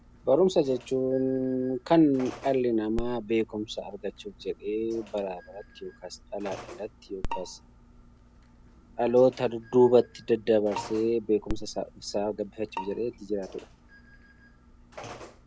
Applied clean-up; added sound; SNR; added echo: none; Bowed string instrument + Telephone; 14 dB; none.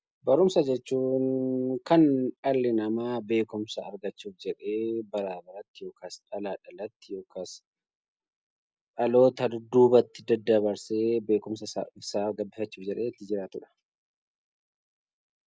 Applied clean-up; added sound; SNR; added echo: none; none; none; none.